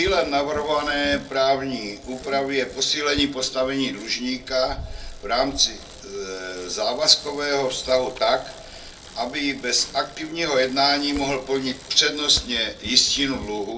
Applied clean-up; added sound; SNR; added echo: none; Bicycle; 16 dB; reverberation time 0.2 s.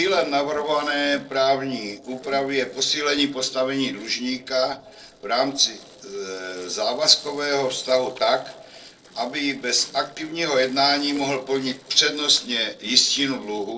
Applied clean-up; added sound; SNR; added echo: neural separator model SepFormer DNS4.